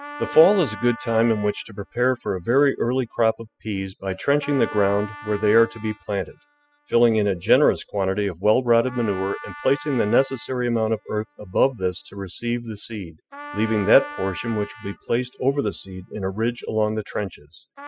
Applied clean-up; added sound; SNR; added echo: classical method spectral subtraction.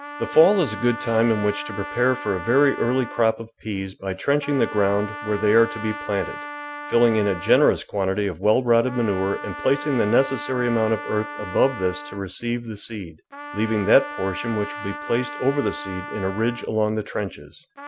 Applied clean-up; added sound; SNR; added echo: none; Trumpet; 12 dB; none.